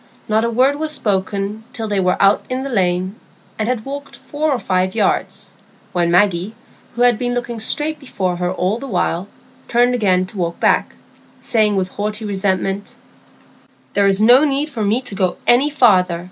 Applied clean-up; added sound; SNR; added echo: none; none; none; none.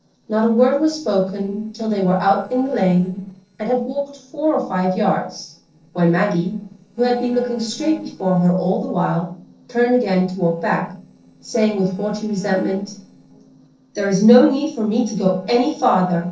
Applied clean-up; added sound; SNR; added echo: neural separator model SepFormer DNS4.